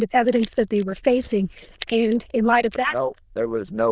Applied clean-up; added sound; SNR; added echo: neural diffusion model UNIVERSE++.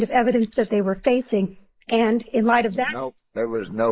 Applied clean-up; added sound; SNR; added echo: neural mask model Resemble Enhance denoiser.